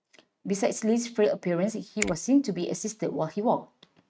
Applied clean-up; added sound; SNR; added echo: neural mask model RNNoise.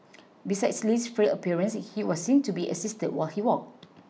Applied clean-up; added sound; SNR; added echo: none; none; none; none.